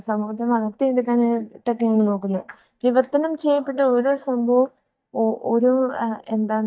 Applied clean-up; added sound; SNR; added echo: neural mask model DeepFilterNet 3.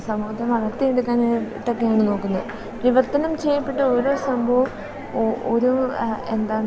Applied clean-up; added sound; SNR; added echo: none; Water; 19 dB; none.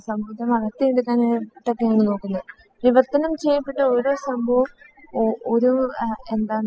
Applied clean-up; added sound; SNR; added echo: classical method spectral subtraction.